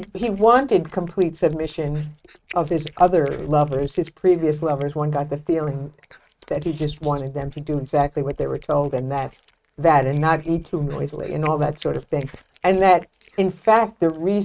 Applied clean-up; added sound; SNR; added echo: neural mask model RNNoise.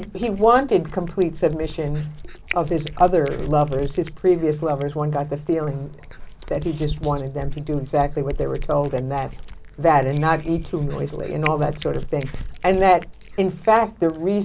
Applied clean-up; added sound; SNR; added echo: none; Bell + Cat; 10 dB; none.